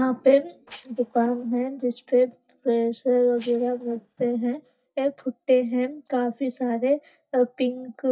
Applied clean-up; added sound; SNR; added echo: neural mask model DeepFilterNet 3.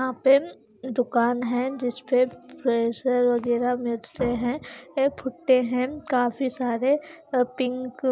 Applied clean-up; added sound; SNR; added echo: none; none; none; none.